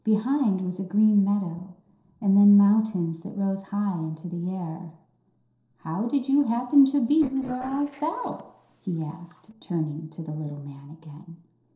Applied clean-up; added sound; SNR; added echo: neural separator model SepFormer DNS4.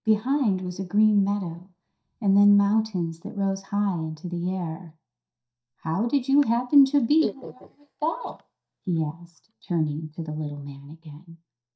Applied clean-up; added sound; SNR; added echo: neural mask model DeepFilterNet 3.